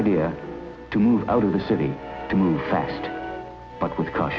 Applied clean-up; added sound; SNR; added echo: none; none; none; none.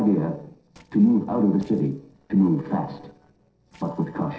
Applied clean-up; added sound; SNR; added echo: neural separator model SepFormer DNS4.